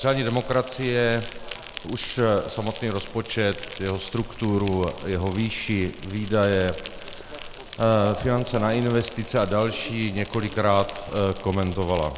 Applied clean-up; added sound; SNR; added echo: none; Insect; 13 dB; none.